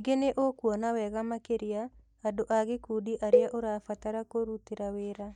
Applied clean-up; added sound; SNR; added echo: neural mask model DeepFilterNet 3.